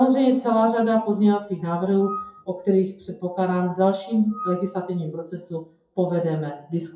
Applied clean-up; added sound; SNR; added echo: classical method WPE with log-MMSE.